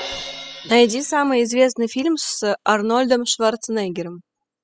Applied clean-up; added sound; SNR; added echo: classical method spectral subtraction.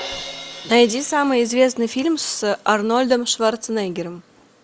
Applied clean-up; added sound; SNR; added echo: none; Crash cymbal; 19 dB; none.